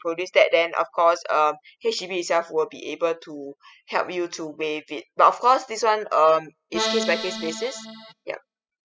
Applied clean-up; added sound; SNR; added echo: classical method spectral subtraction.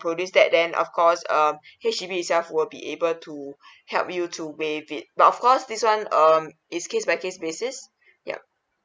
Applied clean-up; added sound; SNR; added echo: none; none; none; none.